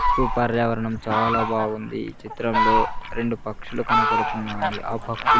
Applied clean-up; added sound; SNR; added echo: none; Fowl; -2 dB; none.